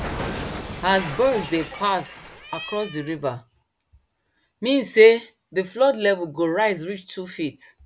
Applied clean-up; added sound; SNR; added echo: none; Cat; 14 dB; none.